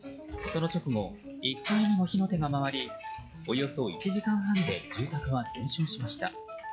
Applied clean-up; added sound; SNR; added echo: classical method log-MMSE.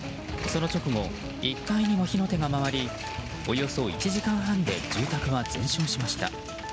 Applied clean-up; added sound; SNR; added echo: none; none; none; none.